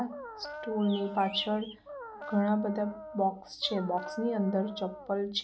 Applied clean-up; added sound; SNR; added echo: none; Dog + Bird; 11 dB; none.